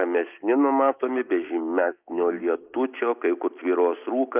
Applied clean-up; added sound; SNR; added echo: neural mask model Resemble Enhance denoiser.